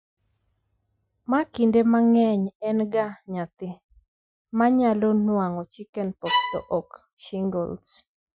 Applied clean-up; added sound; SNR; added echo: classical method Wiener filter.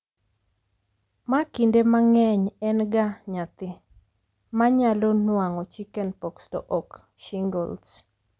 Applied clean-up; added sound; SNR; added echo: none; none; none; none.